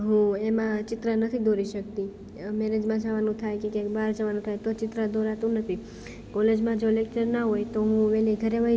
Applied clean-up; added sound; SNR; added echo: none; none; none; none.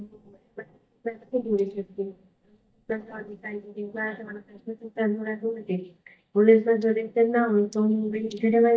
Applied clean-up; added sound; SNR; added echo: neural mask model DeepFilterNet 3.